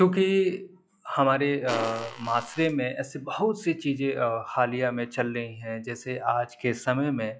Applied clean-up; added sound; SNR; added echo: classical method log-MMSE.